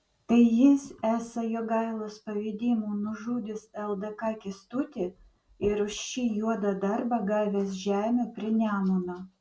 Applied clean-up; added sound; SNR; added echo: none; none; none; none.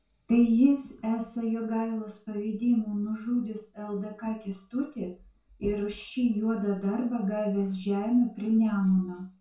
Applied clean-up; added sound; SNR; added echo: none; none; none; reverberation time 0.3 s.